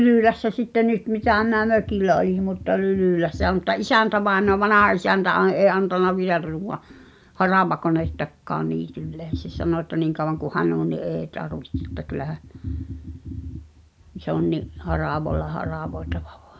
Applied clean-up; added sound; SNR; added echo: none; none; none; none.